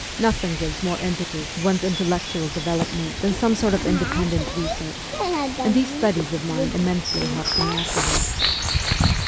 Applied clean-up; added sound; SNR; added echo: none; Bird vocalization, bird call, bird song; 1 dB; none.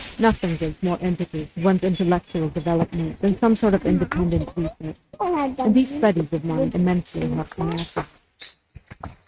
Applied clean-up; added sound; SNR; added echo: neural mask model RNNoise.